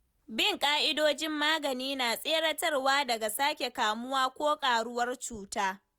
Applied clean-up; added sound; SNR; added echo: none; none; none; none.